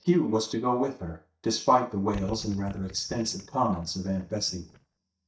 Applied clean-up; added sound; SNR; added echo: neural mask model DeepFilterNet 3.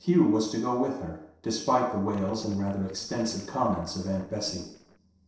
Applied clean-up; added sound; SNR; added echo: neural separator model SepFormer DNS4.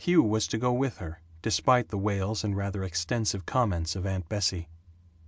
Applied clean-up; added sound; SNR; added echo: none; none; none; none.